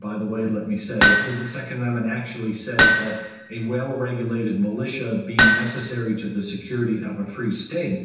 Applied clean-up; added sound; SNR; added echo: none; Hammer; -4 dB; reverberation time 0.9 s.